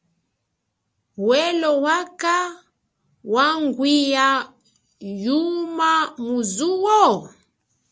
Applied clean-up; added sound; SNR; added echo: none; none; none; none.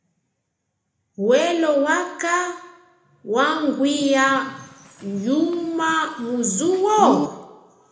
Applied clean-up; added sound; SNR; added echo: none; Bird; 9 dB; reverberation time 0.8 s.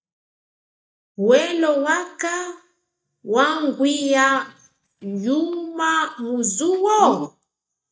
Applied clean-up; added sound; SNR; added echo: neural mask model DeepFilterNet 3.